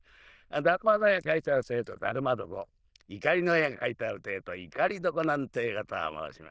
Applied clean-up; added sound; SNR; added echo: neural diffusion model UNIVERSE++.